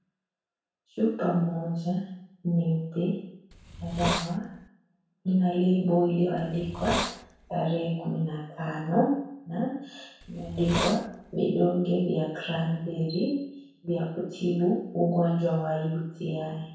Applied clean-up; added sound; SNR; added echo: none; Hiss; 6 dB; reverberation time 0.7 s.